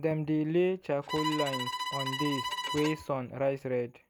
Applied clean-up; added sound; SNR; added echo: none; Bowed string instrument; 5 dB; none.